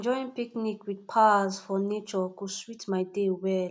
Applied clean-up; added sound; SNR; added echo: none; none; none; none.